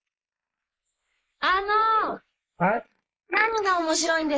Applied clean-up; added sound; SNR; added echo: neural mask model Resemble Enhance denoiser.